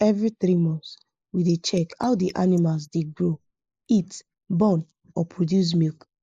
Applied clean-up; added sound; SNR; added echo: neural mask model Resemble Enhance denoiser.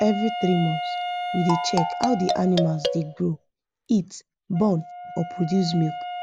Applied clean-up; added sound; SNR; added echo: none; Marimba, xylophone + Wind instrument, woodwind instrument; 5 dB; none.